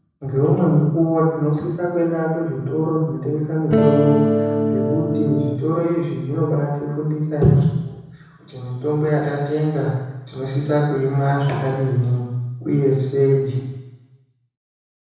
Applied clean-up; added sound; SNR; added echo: none; Electric guitar / Strum; -2 dB; reverberation time 1.1 s.